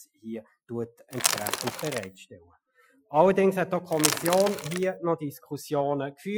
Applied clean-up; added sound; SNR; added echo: classical method Wiener filter.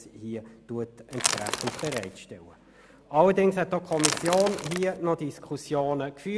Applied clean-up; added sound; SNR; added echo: none; Crackle / Crushing / Wood; 3 dB; none.